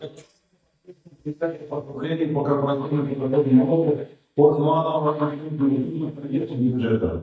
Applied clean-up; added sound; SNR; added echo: neural mask model DeepFilterNet 3.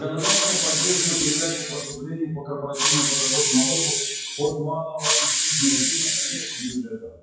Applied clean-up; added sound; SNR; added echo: classical method WPE with log-MMSE.